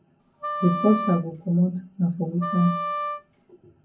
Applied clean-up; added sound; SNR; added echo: none; Wind instrument, woodwind instrument; 6 dB; reverberation time 0.3 s.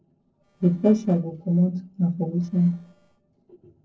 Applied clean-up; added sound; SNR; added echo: neural separator model SepFormer DNS4.